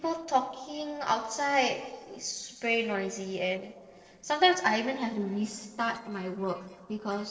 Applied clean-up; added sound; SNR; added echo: neural separator model SepFormer DNS4.